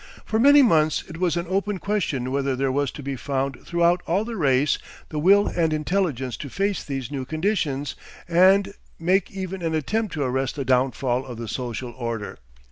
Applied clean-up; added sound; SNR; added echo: none; Knock; 14 dB; none.